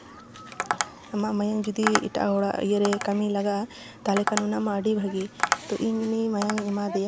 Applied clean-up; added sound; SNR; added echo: none; Tap; 7 dB; none.